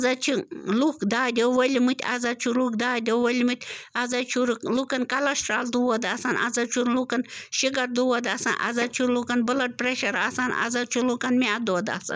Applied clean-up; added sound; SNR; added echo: neural mask model Resemble Enhance denoiser.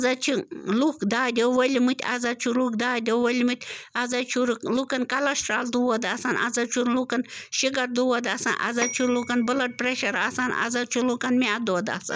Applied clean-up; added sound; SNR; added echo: none; Bell / Telephone; 14 dB; none.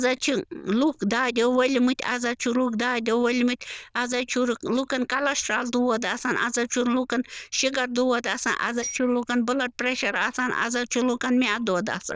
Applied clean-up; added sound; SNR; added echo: neural diffusion model UNIVERSE++.